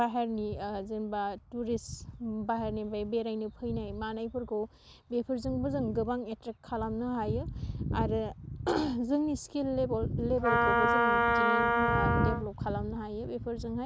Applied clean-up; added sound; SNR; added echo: none; Wind instrument, woodwind instrument; -4 dB; none.